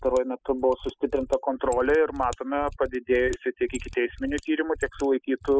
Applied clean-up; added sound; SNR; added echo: classical method spectral subtraction.